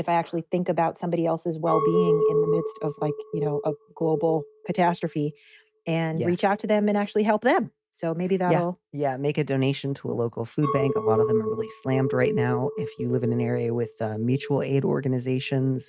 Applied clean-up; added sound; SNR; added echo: neural mask model RNNoise.